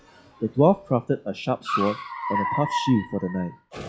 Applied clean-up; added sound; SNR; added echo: classical method log-MMSE.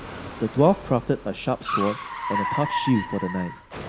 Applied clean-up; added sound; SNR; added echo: none; Car; 6 dB; none.